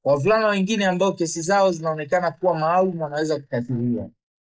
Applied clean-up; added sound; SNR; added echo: neural mask model Resemble Enhance denoiser.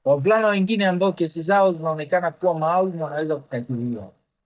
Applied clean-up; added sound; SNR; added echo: neural mask model DeepFilterNet 3.